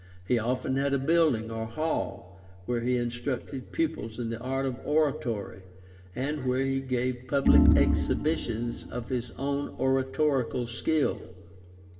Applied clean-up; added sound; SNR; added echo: none; Organ; -3 dB; reverberation time 1.4 s.